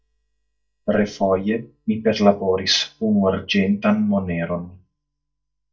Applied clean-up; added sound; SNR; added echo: neural mask model DeepFilterNet 3.